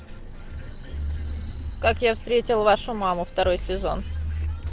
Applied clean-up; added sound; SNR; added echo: none; none; none; none.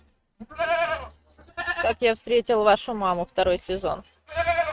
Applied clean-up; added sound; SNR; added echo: neural mask model RNNoise.